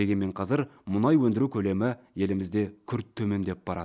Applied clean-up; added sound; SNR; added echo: none; none; none; none.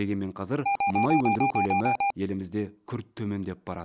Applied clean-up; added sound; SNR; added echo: none; Alarm; -4 dB; none.